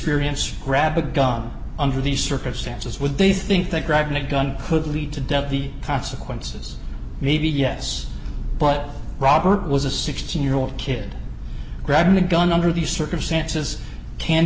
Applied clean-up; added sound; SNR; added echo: none; Thunder / Rain; 16 dB; none.